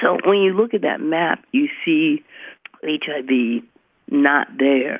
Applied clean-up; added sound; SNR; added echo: none; none; none; none.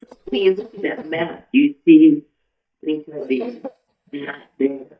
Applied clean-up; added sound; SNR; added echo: neural mask model DeepFilterNet 3.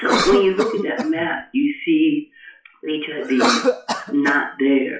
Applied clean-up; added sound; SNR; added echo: classical method WPE with log-MMSE.